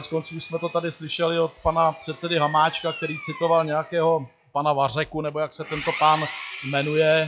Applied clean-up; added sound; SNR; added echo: classical method log-MMSE.